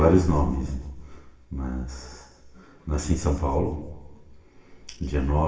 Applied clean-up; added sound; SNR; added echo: none; none; none; reverberation time 1.0 s.